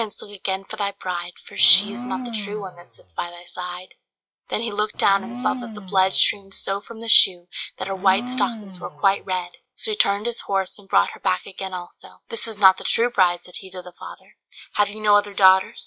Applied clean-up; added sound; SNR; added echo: classical method log-MMSE.